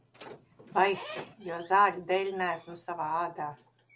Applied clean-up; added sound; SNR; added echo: none; Squeak / Slam; 19 dB; none.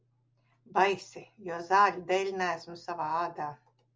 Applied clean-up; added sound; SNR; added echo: none; none; none; none.